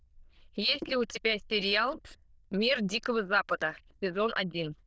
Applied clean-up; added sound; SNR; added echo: neural diffusion model UNIVERSE++.